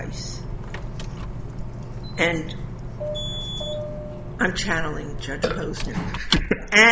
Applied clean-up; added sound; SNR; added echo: none; Burping, eructation + Squeak / Wood; 5 dB; none.